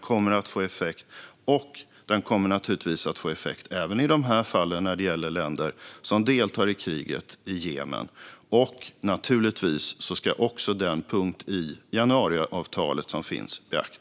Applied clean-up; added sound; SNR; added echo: none; none; none; none.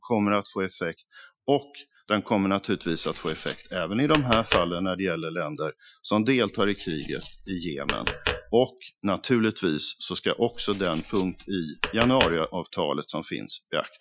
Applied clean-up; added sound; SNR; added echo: classical method Wiener filter.